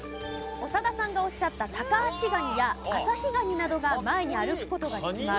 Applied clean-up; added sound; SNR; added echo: none; Musical instrument; 14 dB; none.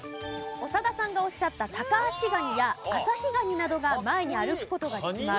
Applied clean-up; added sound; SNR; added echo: none; none; none; none.